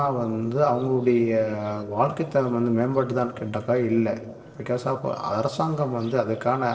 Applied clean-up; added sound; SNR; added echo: neural separator model SepFormer DNS4.